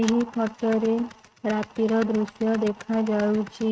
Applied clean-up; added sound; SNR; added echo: neural mask model RNNoise.